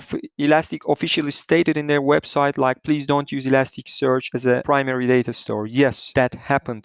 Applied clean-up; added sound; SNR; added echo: none; none; none; none.